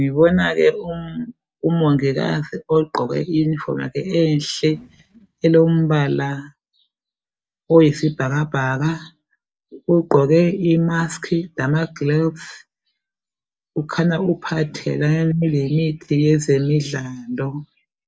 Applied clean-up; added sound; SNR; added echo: neural mask model DeepFilterNet 3.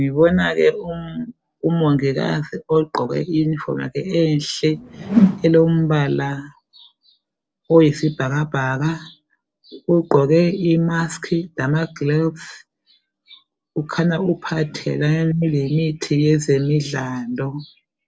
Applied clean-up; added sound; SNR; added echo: neural separator model SepFormer DNS4.